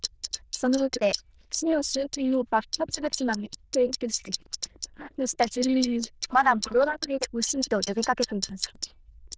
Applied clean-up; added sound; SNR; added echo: neural diffusion model UNIVERSE++.